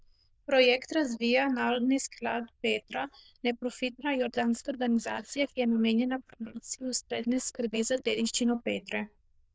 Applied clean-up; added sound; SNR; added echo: neural diffusion model UNIVERSE++.